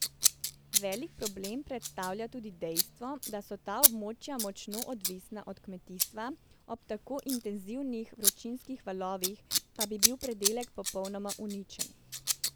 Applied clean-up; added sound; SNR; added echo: none; Scissors; -4 dB; none.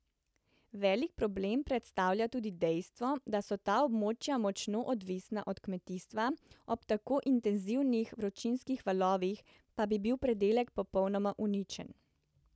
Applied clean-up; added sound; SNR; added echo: none; none; none; none.